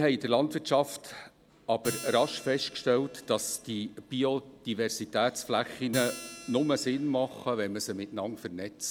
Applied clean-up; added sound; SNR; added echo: none; Acoustic guitar; 17 dB; none.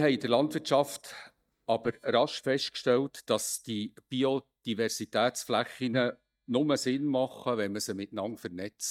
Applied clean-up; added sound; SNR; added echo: neural mask model DeepFilterNet 3.